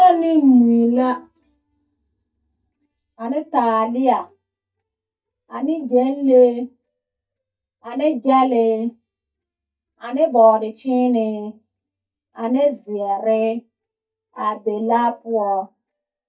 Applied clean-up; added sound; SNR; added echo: neural mask model DeepFilterNet 3.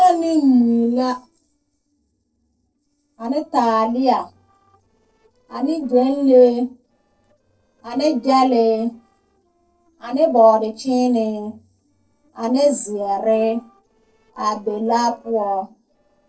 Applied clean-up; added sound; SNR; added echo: neural separator model SepFormer DNS4.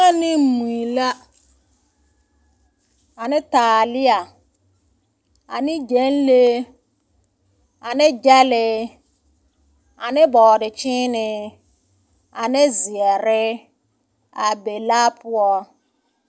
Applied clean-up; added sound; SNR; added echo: none; none; none; none.